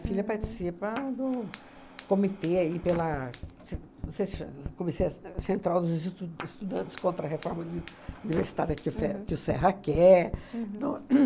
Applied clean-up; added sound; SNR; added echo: none; Tap + Fire; 13 dB; none.